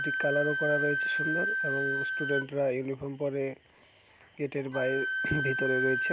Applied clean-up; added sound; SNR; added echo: none; Wind instrument, woodwind instrument; 1 dB; none.